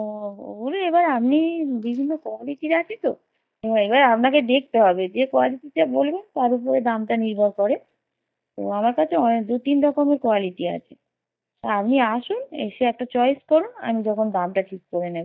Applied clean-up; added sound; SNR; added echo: neural mask model DeepFilterNet 3.